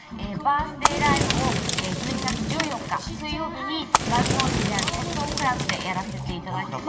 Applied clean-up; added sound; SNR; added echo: none; Fire; -2 dB; reverberation time 2.1 s.